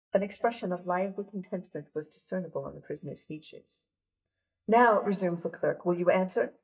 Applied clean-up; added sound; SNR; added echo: neural mask model DeepFilterNet 3.